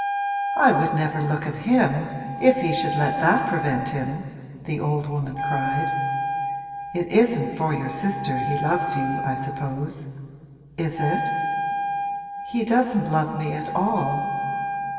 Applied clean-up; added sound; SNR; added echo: none; Wind instrument, woodwind instrument; 4 dB; reverberation time 2.9 s.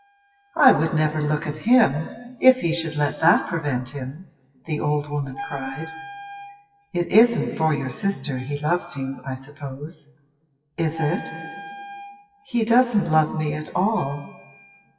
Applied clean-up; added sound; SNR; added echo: classical method WPE with log-MMSE.